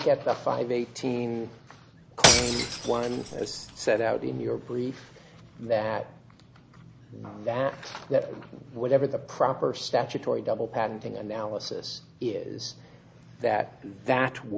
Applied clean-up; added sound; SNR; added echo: none; Shatter / Crushing; -2 dB; none.